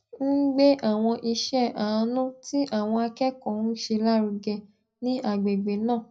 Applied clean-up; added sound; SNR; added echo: none; none; none; reverberation time 0.4 s.